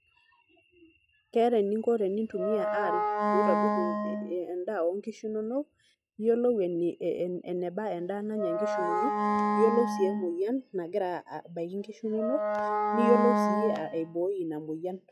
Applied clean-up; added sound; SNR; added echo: classical method log-MMSE.